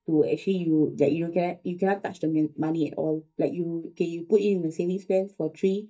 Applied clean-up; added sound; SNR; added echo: neural mask model DeepFilterNet 3.